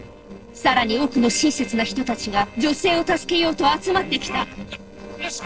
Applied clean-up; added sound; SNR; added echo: neural separator model SepFormer DNS4.